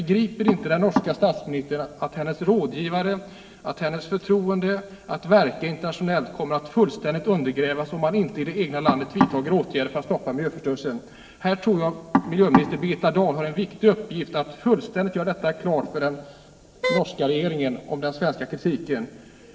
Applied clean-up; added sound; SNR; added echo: none; Wind instrument, woodwind instrument; 4 dB; reverberation time 2.1 s.